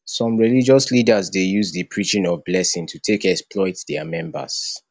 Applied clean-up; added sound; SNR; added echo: none; none; none; none.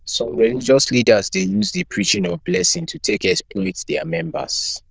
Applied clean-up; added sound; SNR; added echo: neural diffusion model UNIVERSE++.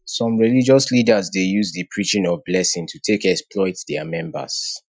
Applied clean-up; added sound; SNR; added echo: classical method Wiener filter.